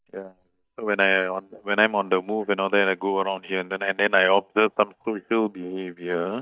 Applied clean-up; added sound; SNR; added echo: neural mask model DeepFilterNet 3.